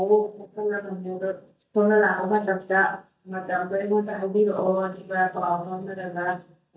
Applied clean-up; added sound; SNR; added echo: neural mask model DeepFilterNet 3.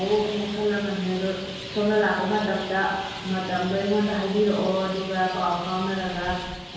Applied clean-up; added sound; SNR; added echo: none; Traffic noise, roadway noise; 12 dB; reverberation time 1.2 s.